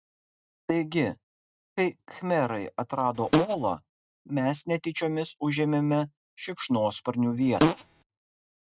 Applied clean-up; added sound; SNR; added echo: neural mask model RNNoise.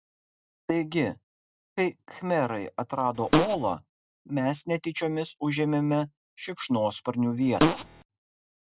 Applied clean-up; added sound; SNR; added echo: none; Fart; -3 dB; none.